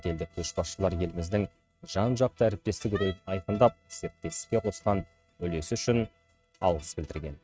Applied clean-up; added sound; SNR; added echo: neural mask model RNNoise.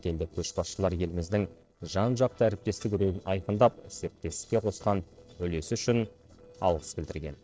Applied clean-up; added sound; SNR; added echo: neural separator model SepFormer DNS4.